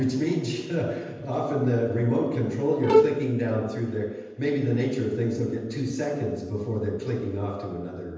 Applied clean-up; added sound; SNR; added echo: none; Bowed string instrument; -3 dB; reverberation time 1.1 s.